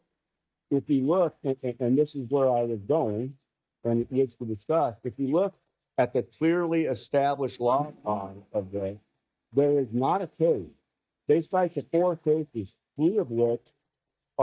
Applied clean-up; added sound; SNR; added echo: neural mask model DeepFilterNet 3.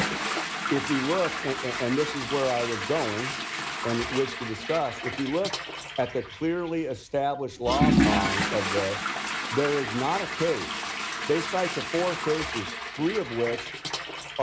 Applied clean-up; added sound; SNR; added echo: none; Toilet flush / Water; 1 dB; none.